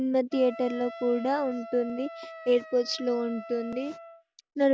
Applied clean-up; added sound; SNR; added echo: none; Wind instrument, woodwind instrument; 15 dB; none.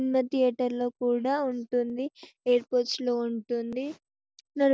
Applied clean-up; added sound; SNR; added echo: none; none; none; none.